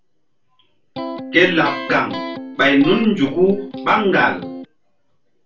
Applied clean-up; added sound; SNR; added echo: none; Electric guitar; 10 dB; reverberation time 0.2 s.